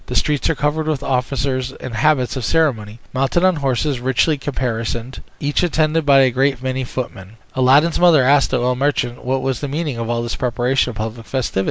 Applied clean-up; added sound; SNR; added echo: none; none; none; none.